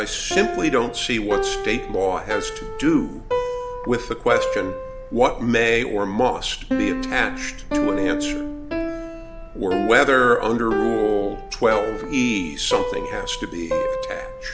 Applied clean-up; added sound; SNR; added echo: none; Piano; 5 dB; none.